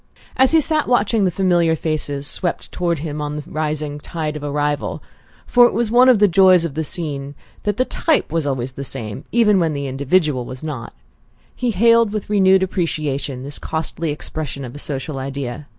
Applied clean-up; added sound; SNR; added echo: none; none; none; none.